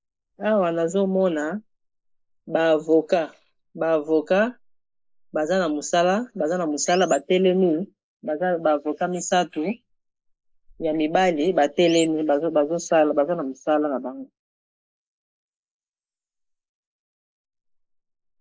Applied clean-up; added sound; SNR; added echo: neural mask model Resemble Enhance denoiser.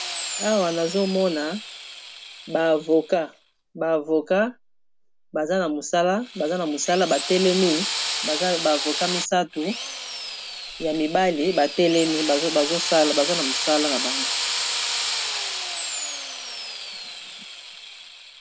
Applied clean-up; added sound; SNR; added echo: none; Drill; 5 dB; none.